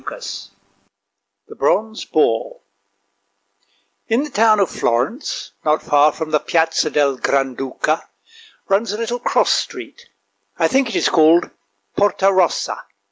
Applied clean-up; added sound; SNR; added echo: none; none; none; none.